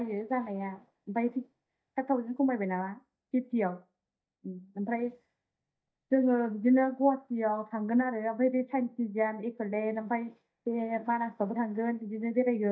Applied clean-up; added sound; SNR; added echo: neural mask model DeepFilterNet 3.